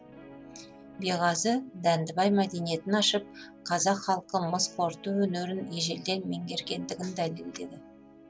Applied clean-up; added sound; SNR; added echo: none; Guitar; 19 dB; none.